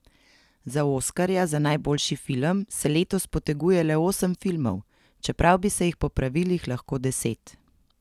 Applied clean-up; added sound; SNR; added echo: none; none; none; none.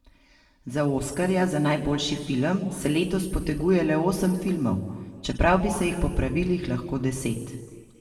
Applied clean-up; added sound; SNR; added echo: none; none; none; reverberation time 1.7 s.